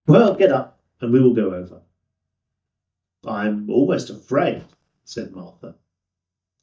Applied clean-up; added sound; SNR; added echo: neural mask model DeepFilterNet 3.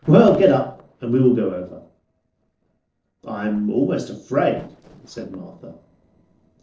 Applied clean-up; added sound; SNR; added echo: neural separator model SepFormer DNS4.